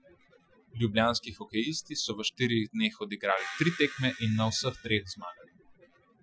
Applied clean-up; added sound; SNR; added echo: classical method Wiener filter.